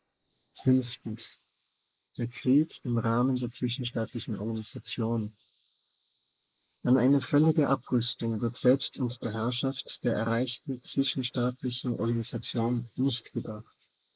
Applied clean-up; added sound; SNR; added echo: neural mask model Resemble Enhance denoiser.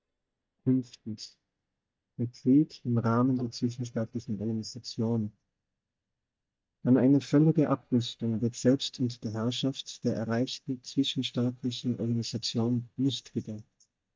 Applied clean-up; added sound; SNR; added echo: neural mask model DeepFilterNet 3.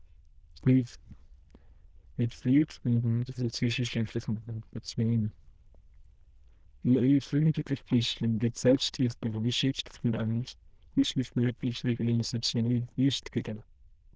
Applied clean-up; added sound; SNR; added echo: neural diffusion model UNIVERSE++.